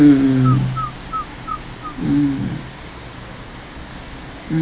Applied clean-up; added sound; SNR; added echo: none; Bird; 11 dB; none.